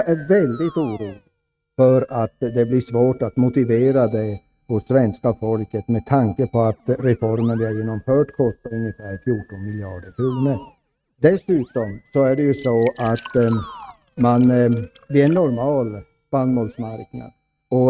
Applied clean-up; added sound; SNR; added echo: neural mask model RNNoise.